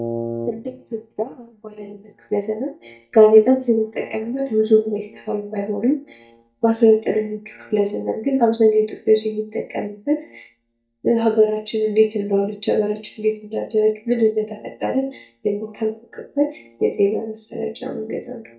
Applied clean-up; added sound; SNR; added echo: neural mask model DeepFilterNet 3.